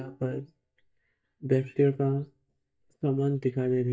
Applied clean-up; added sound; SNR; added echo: neural mask model DeepFilterNet 3.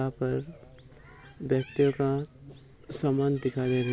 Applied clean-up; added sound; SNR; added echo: none; none; none; none.